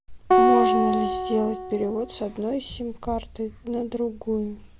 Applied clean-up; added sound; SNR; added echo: none; Acoustic guitar; -3 dB; none.